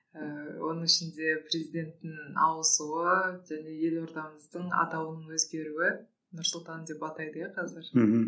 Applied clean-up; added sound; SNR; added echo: none; none; none; none.